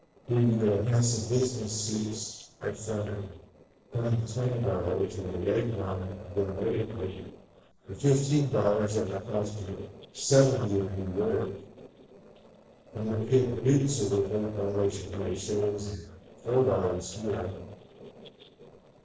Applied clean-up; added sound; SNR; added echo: neural separator model SepFormer DNS4.